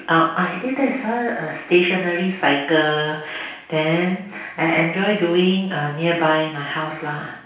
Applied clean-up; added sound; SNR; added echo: none; none; none; reverberation time 0.6 s.